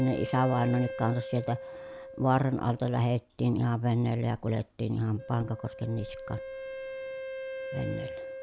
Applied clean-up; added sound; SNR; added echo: none; Wind instrument, woodwind instrument; 11 dB; none.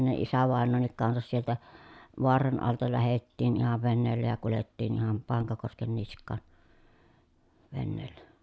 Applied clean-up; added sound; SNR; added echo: none; none; none; none.